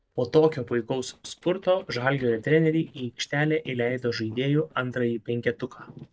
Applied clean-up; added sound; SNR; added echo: neural mask model DeepFilterNet 3.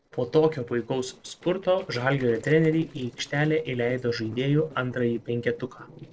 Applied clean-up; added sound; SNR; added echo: neural separator model SepFormer DNS4.